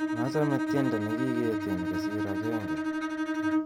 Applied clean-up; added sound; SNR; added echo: none; Bowed string instrument; -3 dB; none.